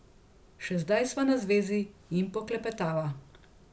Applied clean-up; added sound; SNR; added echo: none; none; none; none.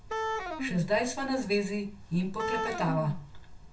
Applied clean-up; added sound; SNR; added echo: none; Wind instrument, woodwind instrument; 4 dB; reverberation time 0.2 s.